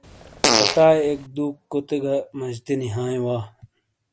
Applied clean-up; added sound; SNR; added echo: none; Fart; -1 dB; none.